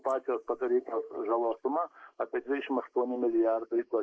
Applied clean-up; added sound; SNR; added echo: neural mask model Resemble Enhance denoiser.